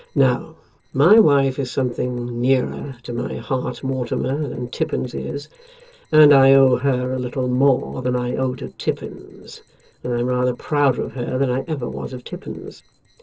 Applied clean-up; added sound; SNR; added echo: neural separator model SepFormer DNS4.